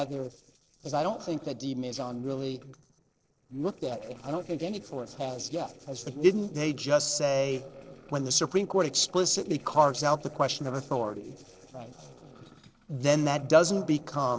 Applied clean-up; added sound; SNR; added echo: neural separator model SepFormer DNS4.